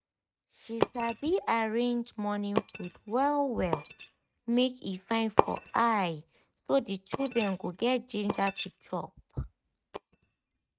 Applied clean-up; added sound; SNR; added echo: neural mask model RNNoise.